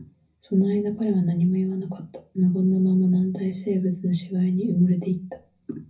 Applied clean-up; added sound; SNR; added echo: none; none; none; reverberation time 0.4 s.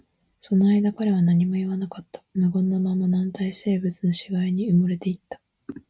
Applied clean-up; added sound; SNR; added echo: none; none; none; none.